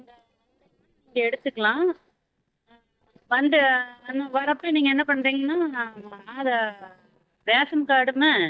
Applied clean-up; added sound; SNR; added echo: neural mask model DeepFilterNet 3.